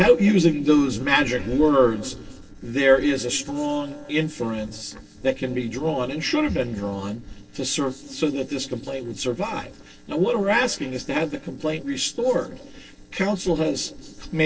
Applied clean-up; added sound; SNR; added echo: neural separator model SepFormer DNS4.